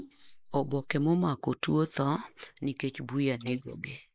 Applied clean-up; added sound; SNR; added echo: neural mask model Resemble Enhance denoiser.